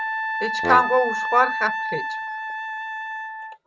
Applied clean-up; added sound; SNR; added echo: none; Wind instrument, woodwind instrument + Brass instrument; 2 dB; none.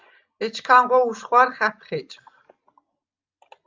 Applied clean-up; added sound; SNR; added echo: none; none; none; none.